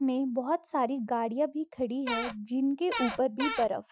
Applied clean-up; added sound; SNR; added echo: classical method Wiener filter.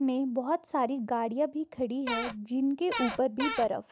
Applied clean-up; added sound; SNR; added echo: none; Cupboard open or close / Door; 5 dB; none.